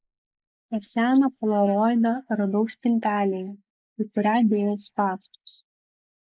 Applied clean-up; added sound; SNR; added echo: neural mask model Resemble Enhance denoiser.